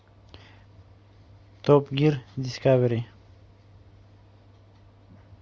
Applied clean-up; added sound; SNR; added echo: none; none; none; none.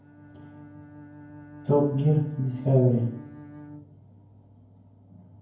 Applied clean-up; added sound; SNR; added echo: none; Bowed string instrument; 19 dB; reverberation time 0.9 s.